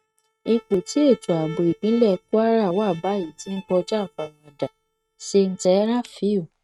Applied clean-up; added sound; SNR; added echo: neural mask model RNNoise.